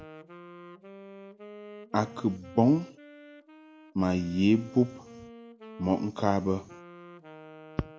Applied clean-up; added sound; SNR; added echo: none; Wind instrument, woodwind instrument; 17 dB; none.